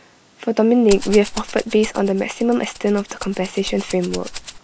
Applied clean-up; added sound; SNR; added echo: none; Rattle (instrument); 12 dB; none.